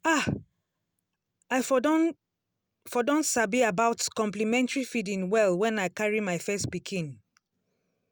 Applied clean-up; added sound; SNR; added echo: none; none; none; none.